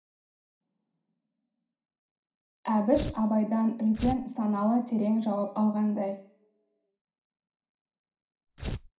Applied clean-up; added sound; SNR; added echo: none; Tearing; 6 dB; reverberation time 0.5 s.